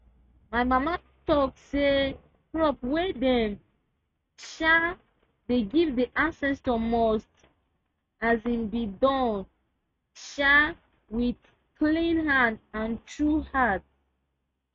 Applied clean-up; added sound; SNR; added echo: neural mask model RNNoise.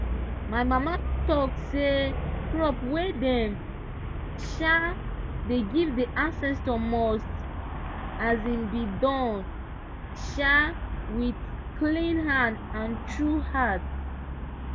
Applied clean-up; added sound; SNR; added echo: none; Traffic noise, roadway noise; 4 dB; none.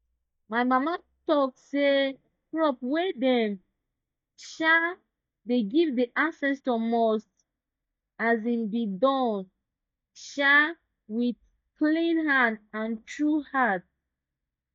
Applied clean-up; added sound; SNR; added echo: neural mask model DeepFilterNet 3.